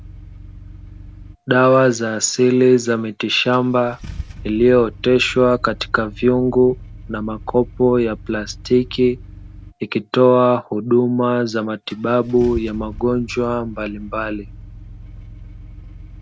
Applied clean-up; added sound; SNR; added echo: none; Engine starting / Car; 18 dB; none.